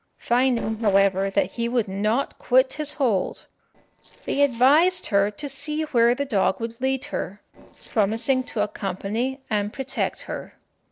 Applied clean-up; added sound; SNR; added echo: neural separator model SepFormer DNS4.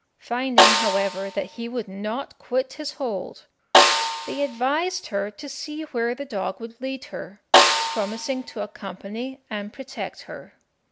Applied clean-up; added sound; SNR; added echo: none; Snare drum; -5 dB; none.